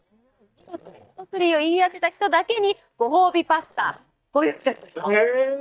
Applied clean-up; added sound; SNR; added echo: neural mask model DeepFilterNet 3.